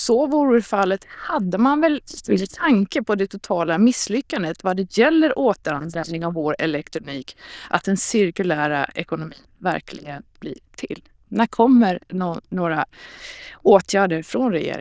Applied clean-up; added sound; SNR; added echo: neural diffusion model UNIVERSE++.